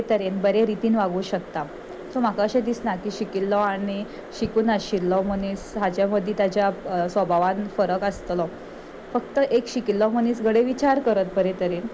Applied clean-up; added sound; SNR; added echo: none; none; none; none.